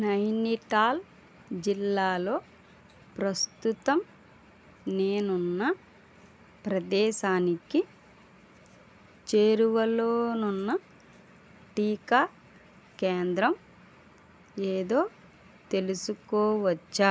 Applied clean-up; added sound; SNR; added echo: none; none; none; none.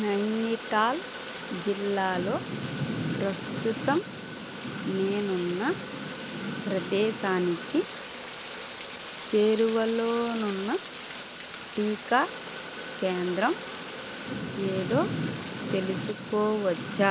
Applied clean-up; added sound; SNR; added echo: none; Thunder / Rain; 6 dB; none.